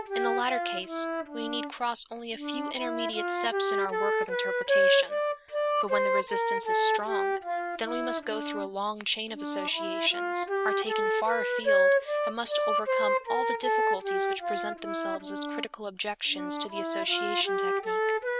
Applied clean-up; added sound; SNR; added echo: none; Wind instrument, woodwind instrument; -3 dB; none.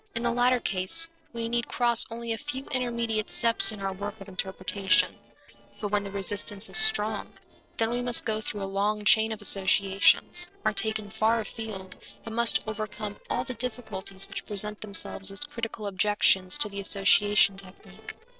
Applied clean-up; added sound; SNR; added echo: neural separator model SepFormer DNS4.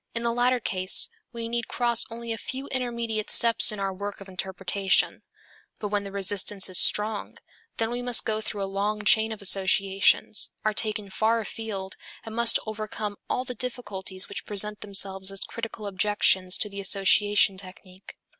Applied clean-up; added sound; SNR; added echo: none; none; none; none.